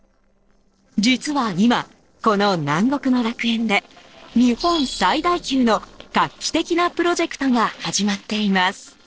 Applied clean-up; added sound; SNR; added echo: neural separator model SepFormer DNS4.